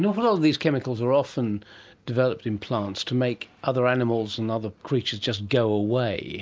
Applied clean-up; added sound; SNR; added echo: none; none; none; none.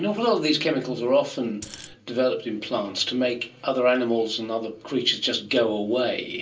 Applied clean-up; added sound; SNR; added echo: none; Coin (dropping); 15 dB; reverberation time 0.3 s.